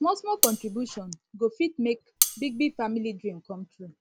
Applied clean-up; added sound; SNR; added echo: none; Cutlery, silverware; -1 dB; none.